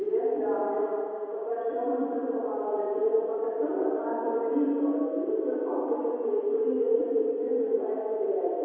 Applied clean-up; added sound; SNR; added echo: none; none; none; reverberation time 2.1 s.